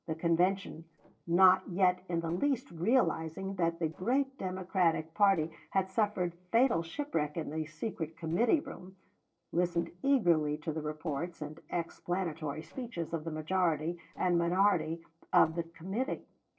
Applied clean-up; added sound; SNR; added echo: neural separator model SepFormer DNS4.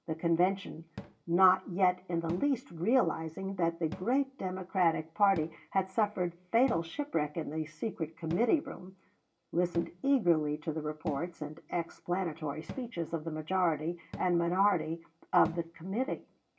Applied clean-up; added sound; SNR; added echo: none; Cupboard open or close / Drawer open or close; 19 dB; reverberation time 0.2 s.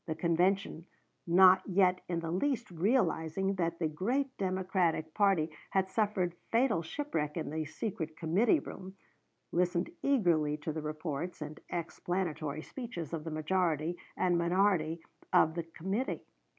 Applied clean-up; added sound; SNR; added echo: none; none; none; none.